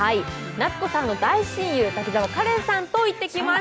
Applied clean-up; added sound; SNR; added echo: none; none; none; none.